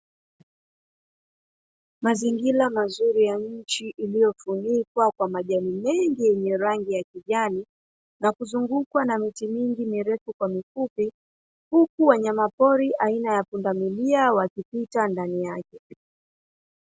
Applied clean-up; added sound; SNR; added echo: none; none; none; none.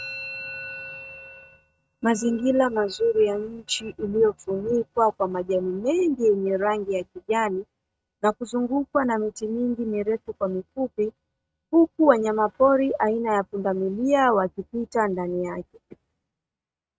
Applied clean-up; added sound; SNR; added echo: neural mask model RNNoise.